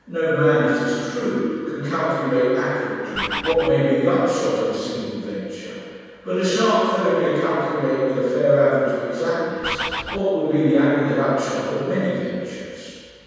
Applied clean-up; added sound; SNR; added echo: none; Bird; 5 dB; reverberation time 2.1 s.